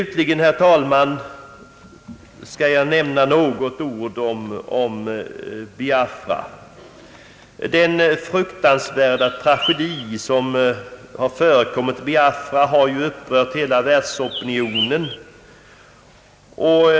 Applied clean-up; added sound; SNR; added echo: none; Bird; 8 dB; none.